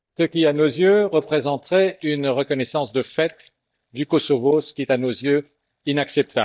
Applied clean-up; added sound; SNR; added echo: neural mask model DeepFilterNet 3.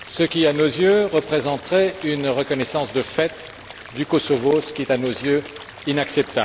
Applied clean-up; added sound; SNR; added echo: none; Stream / Liquid; 17 dB; none.